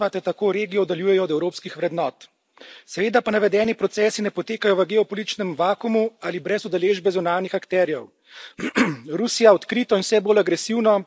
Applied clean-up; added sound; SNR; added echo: neural mask model Resemble Enhance denoiser.